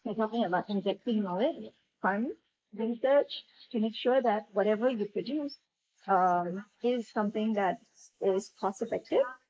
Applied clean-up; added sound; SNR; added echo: neural mask model Resemble Enhance denoiser.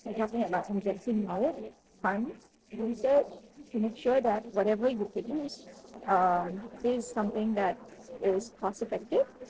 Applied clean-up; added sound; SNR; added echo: neural separator model SepFormer DNS4.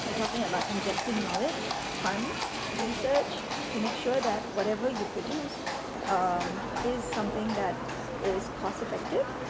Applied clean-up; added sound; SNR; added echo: none; Livestock, farm animals, working animals; 2 dB; none.